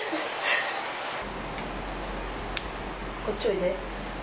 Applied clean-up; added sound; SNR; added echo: none; none; none; none.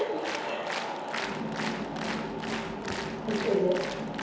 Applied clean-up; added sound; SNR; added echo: none; Applause; 7 dB; reverberation time 0.9 s.